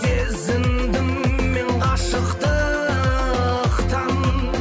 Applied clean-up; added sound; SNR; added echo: none; none; none; none.